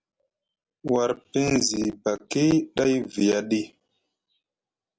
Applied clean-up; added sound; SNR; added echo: none; none; none; none.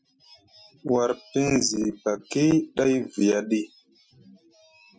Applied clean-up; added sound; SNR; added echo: classical method Wiener filter.